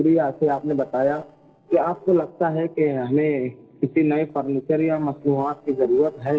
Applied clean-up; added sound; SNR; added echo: neural separator model SepFormer DNS4.